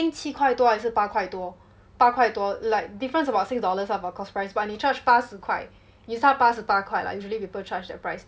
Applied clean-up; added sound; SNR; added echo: none; none; none; none.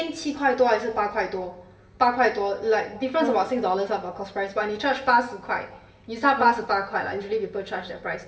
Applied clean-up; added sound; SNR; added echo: none; Brass instrument; 12 dB; reverberation time 0.7 s.